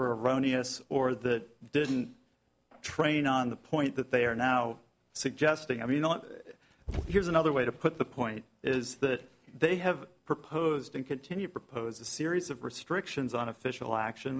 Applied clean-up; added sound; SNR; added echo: none; none; none; none.